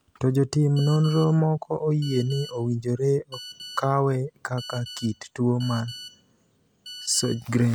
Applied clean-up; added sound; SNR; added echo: none; Telephone; 18 dB; none.